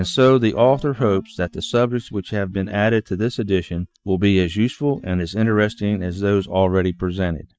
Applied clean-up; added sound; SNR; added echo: neural mask model DeepFilterNet 3.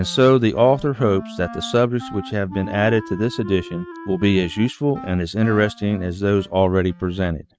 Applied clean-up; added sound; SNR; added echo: neural mask model RNNoise.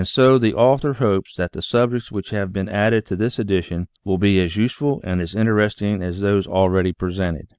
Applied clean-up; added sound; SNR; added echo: none; none; none; none.